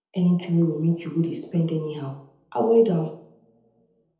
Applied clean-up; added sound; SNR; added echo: none; none; none; reverberation time 0.7 s.